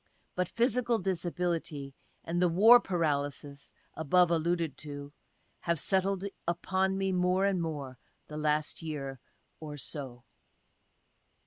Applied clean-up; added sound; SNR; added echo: none; none; none; none.